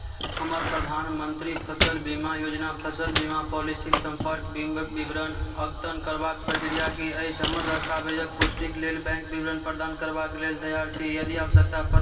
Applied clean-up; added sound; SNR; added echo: none; Bicycle; -2 dB; reverberation time 2.8 s.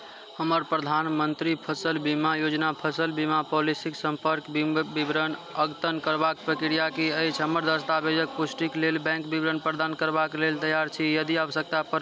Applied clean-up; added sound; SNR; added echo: none; none; none; none.